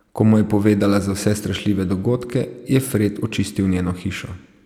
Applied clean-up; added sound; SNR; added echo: none; none; none; none.